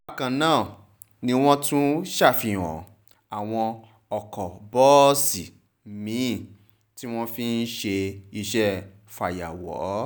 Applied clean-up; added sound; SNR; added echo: none; none; none; none.